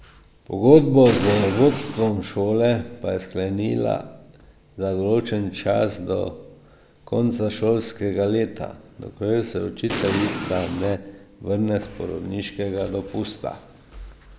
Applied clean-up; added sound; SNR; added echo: none; Explosion; 6 dB; none.